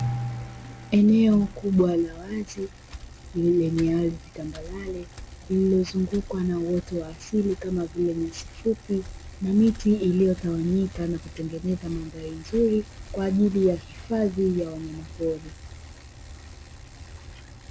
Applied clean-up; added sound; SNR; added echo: none; Bicycle; 17 dB; none.